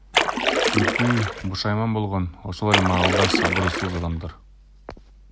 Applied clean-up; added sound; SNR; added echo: none; Splash, splatter; -2 dB; none.